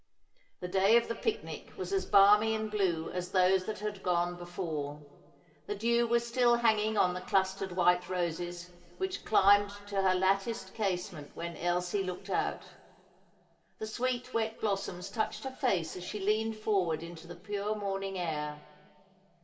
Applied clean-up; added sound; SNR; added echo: none; Vehicle; 19 dB; reverberation time 2.7 s.